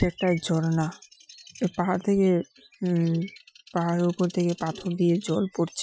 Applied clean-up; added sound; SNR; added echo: classical method Wiener filter.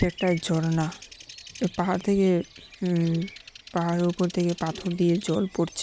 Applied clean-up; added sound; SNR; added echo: none; Bird vocalization, bird call, bird song; 19 dB; none.